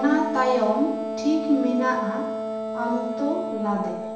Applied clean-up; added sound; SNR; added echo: none; Wind instrument, woodwind instrument; 5 dB; reverberation time 0.9 s.